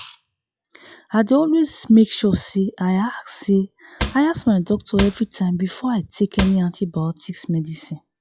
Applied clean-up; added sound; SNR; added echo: classical method log-MMSE.